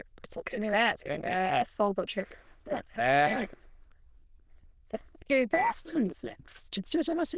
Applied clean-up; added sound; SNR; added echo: neural diffusion model UNIVERSE++.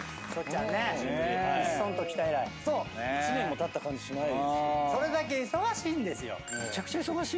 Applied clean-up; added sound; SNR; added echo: none; none; none; none.